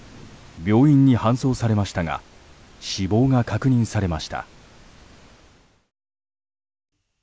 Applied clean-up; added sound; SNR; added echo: none; none; none; none.